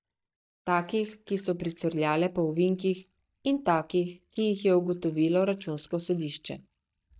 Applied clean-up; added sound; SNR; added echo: neural mask model DeepFilterNet 3.